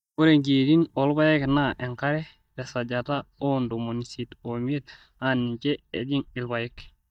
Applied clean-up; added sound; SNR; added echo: neural mask model DeepFilterNet 3.